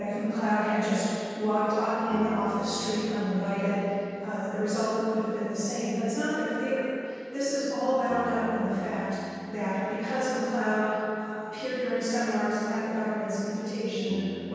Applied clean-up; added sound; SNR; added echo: none; Bass guitar; 17 dB; reverberation time 2.2 s.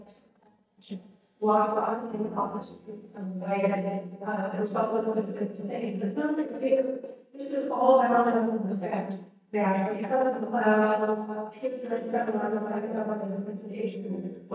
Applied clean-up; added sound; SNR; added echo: neural mask model DeepFilterNet 3.